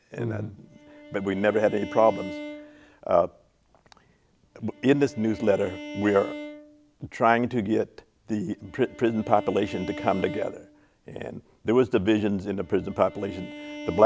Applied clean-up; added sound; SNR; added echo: none; Bowed string instrument; 15 dB; none.